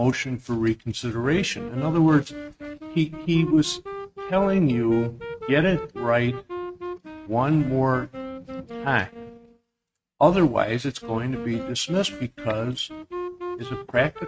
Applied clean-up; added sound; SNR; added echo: neural mask model RNNoise.